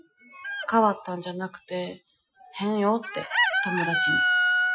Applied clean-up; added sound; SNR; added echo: classical method Wiener filter.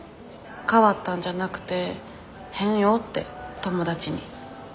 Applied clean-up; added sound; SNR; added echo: none; none; none; none.